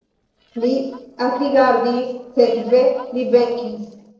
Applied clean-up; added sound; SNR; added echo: neural separator model SepFormer DNS4.